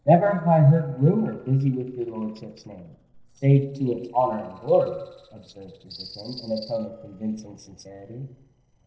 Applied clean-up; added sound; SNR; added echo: neural separator model SepFormer DNS4.